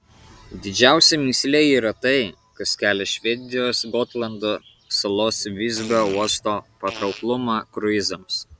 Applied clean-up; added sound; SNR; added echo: none; Fart; 17 dB; none.